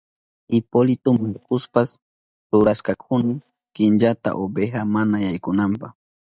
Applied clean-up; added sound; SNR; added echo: neural mask model DeepFilterNet 3.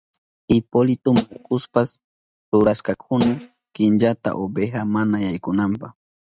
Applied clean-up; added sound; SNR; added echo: neural mask model RNNoise.